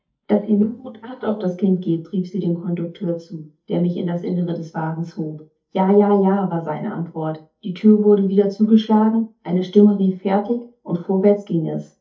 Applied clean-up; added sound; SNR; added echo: neural mask model DeepFilterNet 3.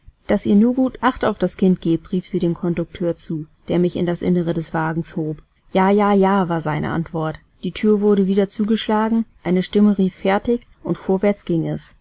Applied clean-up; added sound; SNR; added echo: none; none; none; none.